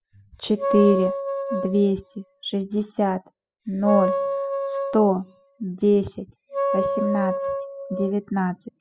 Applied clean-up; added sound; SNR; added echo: classical method spectral subtraction.